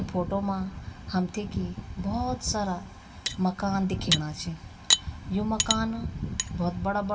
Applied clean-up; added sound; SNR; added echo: none; Cutlery, silverware; 2 dB; reverberation time 2.1 s.